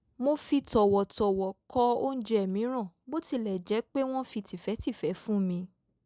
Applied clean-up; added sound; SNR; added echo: none; none; none; none.